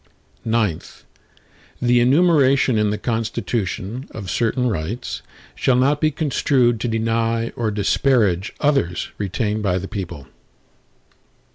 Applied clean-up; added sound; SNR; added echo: none; none; none; none.